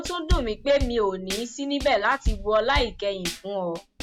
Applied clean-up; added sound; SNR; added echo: none; Drum / Drum kit; 5 dB; none.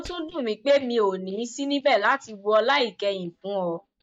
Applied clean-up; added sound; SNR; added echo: neural mask model DeepFilterNet 3.